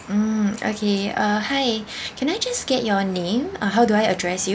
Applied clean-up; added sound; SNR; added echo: none; none; none; none.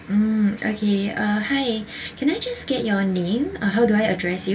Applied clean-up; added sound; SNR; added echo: none; none; none; reverberation time 0.1 s.